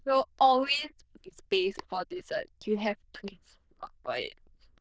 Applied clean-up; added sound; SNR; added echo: neural diffusion model UNIVERSE++.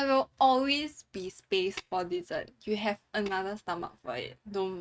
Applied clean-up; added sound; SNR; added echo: neural mask model RNNoise.